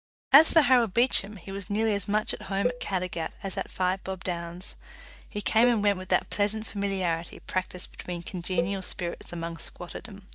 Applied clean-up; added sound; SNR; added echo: neural mask model DeepFilterNet 3.